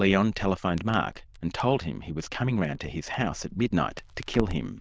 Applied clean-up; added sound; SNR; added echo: neural diffusion model UNIVERSE++.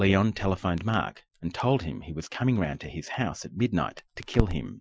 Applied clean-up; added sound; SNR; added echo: classical method Wiener filter.